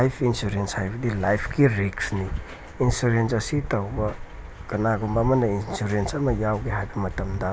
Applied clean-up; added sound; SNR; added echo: none; none; none; none.